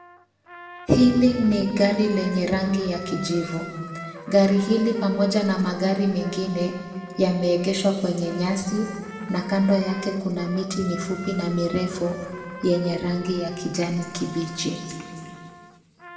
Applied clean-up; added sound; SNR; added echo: none; Trumpet; 17 dB; reverberation time 2.1 s.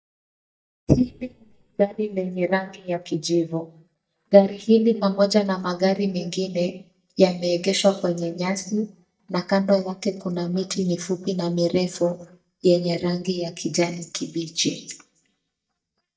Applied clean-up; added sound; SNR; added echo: neural mask model DeepFilterNet 3.